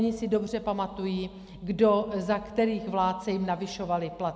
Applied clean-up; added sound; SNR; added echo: none; none; none; none.